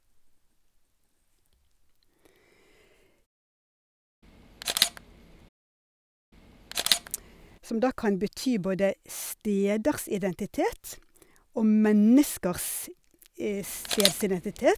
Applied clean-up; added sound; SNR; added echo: none; Camera; 3 dB; none.